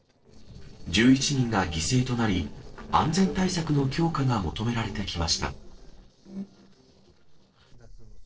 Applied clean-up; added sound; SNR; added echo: neural separator model SepFormer DNS4.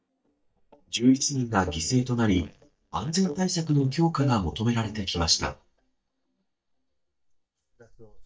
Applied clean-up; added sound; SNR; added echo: neural mask model DeepFilterNet 3.